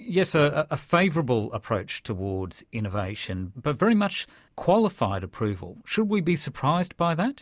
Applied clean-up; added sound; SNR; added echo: none; none; none; none.